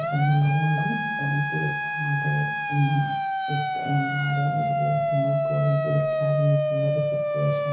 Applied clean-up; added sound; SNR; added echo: none; Siren; 0 dB; reverberation time 0.5 s.